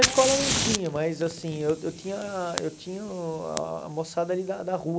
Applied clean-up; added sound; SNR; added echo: none; Fire; 4 dB; none.